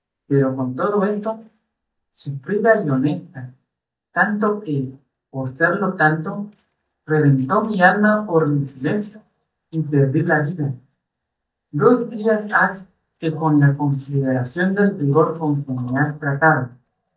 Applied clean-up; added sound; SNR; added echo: neural mask model DeepFilterNet 3.